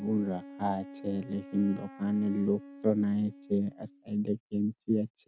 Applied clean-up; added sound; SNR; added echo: none; Wind instrument, woodwind instrument; 18 dB; none.